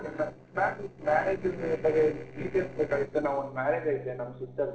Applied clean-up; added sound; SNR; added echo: neural separator model SepFormer DNS4.